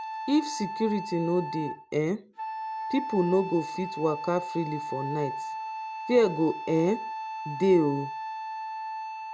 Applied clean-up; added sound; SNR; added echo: none; Wind instrument, woodwind instrument; 7 dB; none.